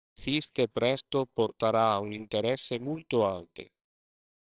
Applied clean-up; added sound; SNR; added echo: neural separator model SepFormer WHAMR!.